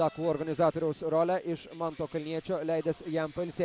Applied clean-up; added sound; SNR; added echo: none; none; none; none.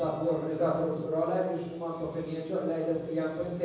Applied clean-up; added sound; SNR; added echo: none; none; none; reverberation time 1.1 s.